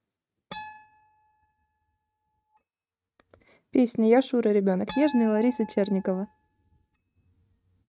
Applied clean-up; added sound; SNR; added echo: neural mask model RNNoise.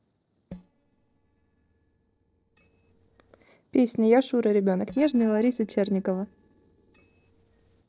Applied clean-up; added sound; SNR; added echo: neural separator model SepFormer DNS4.